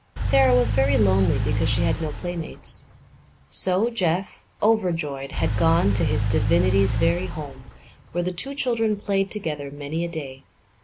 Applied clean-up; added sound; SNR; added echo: none; Engine / Car; 1 dB; none.